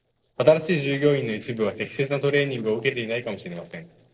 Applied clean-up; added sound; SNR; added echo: neural separator model SepFormer DNS4.